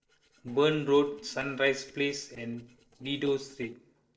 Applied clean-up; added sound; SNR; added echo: neural separator model SepFormer DNS4.